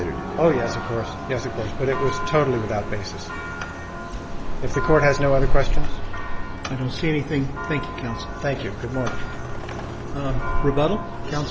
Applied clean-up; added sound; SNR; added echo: none; Church bell; -1 dB; none.